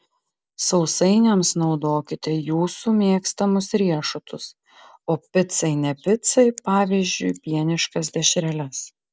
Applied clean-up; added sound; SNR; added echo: none; none; none; none.